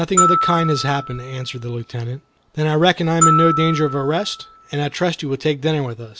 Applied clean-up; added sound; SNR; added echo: none; Glockenspiel; 3 dB; none.